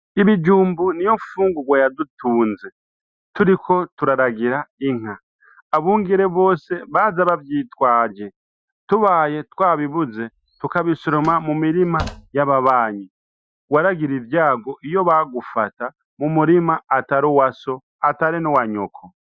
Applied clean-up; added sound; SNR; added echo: classical method Wiener filter.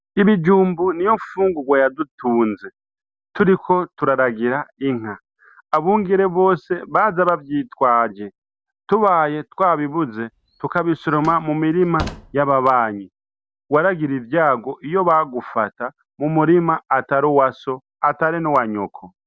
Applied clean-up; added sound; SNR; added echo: none; Slam; 15 dB; none.